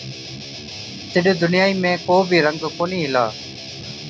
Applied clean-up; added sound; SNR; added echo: none; Guitar; 13 dB; none.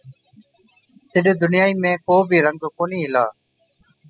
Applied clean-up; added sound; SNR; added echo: classical method spectral subtraction.